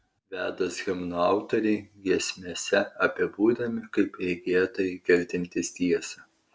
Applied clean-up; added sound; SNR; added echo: none; none; none; none.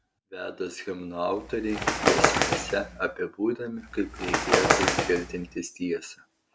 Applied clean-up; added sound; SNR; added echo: none; Bird; -4 dB; none.